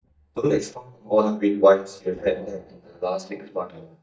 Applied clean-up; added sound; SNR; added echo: neural mask model DeepFilterNet 3.